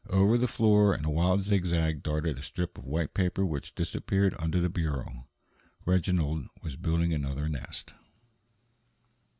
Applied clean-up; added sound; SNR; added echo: none; none; none; none.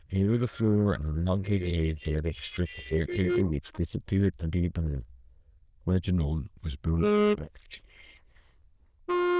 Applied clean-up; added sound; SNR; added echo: neural diffusion model UNIVERSE++.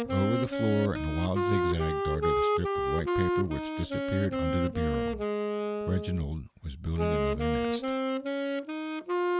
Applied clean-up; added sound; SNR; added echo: none; Wind instrument, woodwind instrument; -2 dB; none.